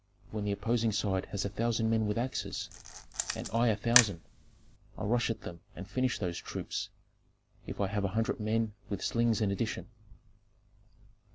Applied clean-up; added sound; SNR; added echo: none; Camera; 2 dB; none.